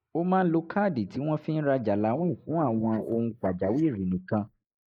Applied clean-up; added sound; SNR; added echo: neural mask model Resemble Enhance denoiser.